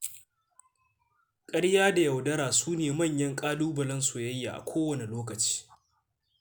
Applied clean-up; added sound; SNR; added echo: none; none; none; none.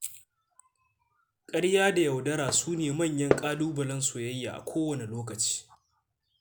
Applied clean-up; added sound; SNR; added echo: none; Fireworks; 7 dB; none.